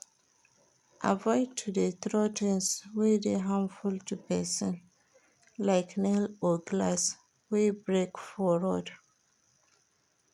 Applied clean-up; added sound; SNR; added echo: none; none; none; none.